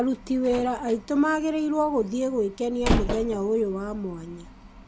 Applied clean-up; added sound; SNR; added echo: none; Slam; 7 dB; none.